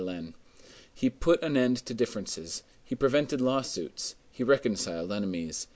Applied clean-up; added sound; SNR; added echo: none; none; none; none.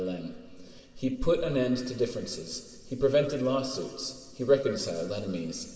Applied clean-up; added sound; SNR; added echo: none; none; none; reverberation time 2.1 s.